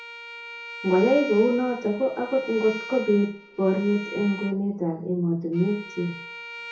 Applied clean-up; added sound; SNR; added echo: none; Bowed string instrument; 14 dB; reverberation time 0.6 s.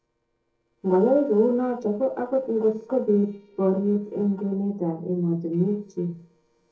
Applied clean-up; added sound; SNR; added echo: neural separator model SepFormer DNS4.